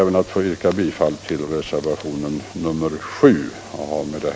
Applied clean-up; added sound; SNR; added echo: none; none; none; none.